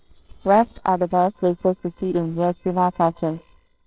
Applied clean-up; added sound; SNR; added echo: neural separator model SepFormer WHAMR!.